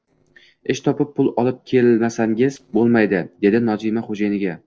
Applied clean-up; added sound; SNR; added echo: neural separator model SepFormer DNS4.